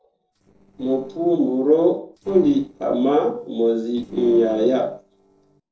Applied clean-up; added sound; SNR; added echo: neural separator model SepFormer DNS4.